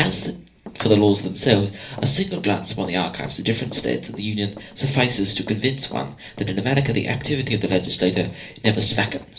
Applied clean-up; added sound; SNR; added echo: none; Run; 19 dB; reverberation time 0.3 s.